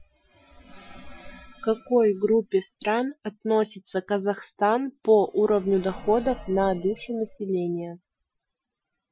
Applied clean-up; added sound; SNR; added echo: classical method Wiener filter.